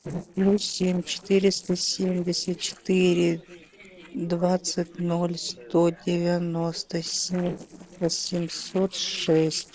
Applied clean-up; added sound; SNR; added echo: neural separator model SepFormer DNS4.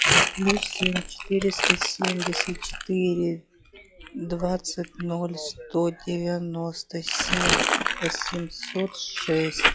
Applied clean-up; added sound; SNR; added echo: classical method log-MMSE.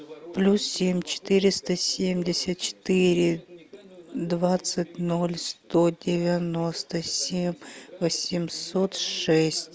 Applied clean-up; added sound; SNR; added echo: none; none; none; none.